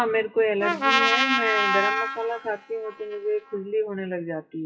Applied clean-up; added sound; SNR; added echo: classical method WPE with log-MMSE.